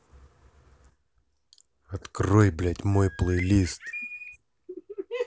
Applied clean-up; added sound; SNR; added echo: none; Bird; 12 dB; none.